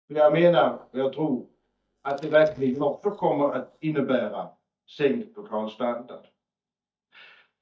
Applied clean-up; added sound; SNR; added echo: neural mask model DeepFilterNet 3.